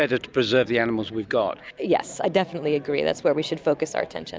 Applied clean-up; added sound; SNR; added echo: none; none; none; none.